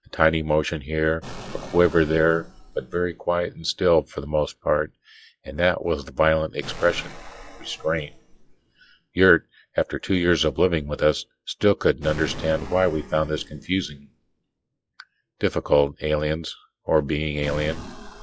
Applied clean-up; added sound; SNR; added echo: classical method log-MMSE.